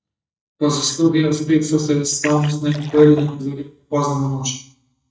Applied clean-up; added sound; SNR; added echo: neural mask model DeepFilterNet 3.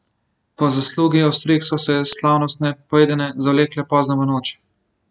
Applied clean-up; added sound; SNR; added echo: none; none; none; none.